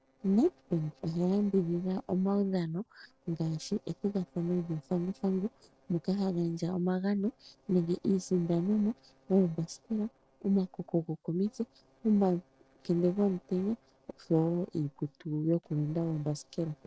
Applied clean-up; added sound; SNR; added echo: neural separator model SepFormer DNS4.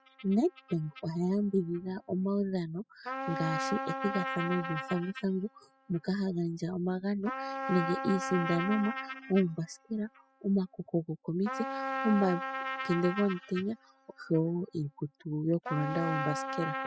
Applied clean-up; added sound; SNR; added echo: classical method spectral subtraction.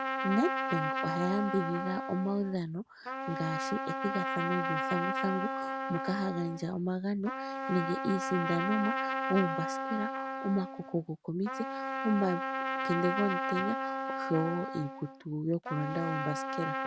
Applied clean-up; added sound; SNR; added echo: none; Trumpet; 2 dB; none.